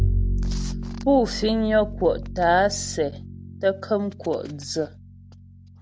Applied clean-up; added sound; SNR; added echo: none; Bowed string instrument; 5 dB; none.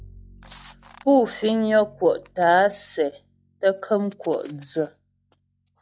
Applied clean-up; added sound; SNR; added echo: classical method log-MMSE.